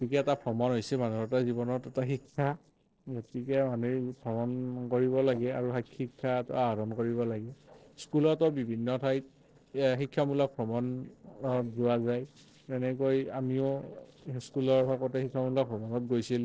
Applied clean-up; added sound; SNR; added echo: neural separator model SepFormer DNS4.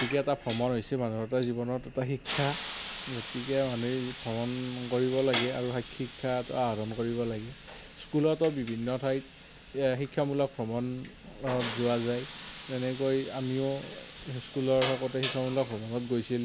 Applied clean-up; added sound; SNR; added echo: none; Hiss; 10 dB; none.